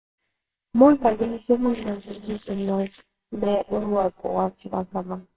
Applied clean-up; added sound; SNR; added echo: neural separator model SepFormer WHAMR!.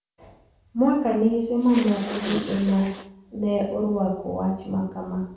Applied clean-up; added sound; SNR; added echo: none; Respiratory sounds; 14 dB; reverberation time 0.7 s.